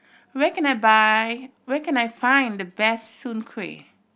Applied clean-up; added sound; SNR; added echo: none; none; none; none.